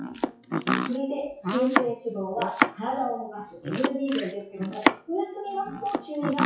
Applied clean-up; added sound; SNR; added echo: classical method WPE with log-MMSE.